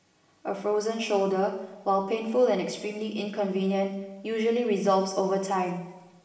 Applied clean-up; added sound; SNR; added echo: none; none; none; reverberation time 1.0 s.